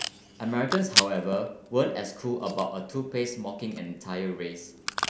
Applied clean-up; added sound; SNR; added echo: none; Packing tape, duct tape / Tearing; 3 dB; none.